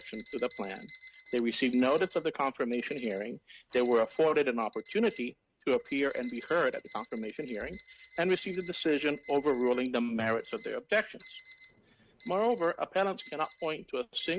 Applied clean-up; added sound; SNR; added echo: neural mask model RNNoise.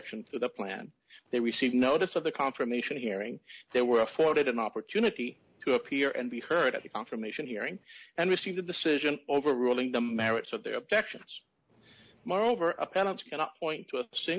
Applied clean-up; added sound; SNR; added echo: none; none; none; none.